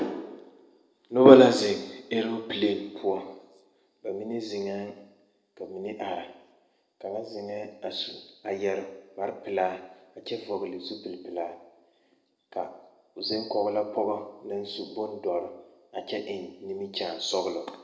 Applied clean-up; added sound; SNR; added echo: none; none; none; reverberation time 0.9 s.